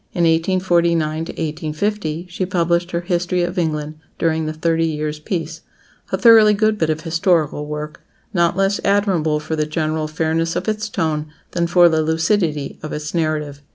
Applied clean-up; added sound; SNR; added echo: none; none; none; none.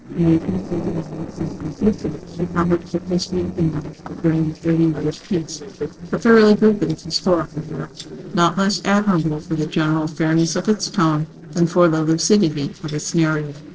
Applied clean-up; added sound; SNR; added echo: neural separator model SepFormer DNS4.